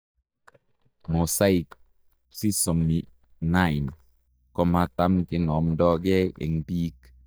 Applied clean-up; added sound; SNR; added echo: neural mask model DeepFilterNet 3.